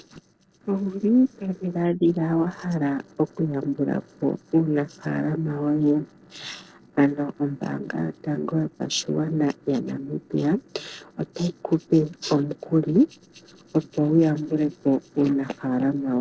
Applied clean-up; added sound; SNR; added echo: neural separator model SepFormer DNS4.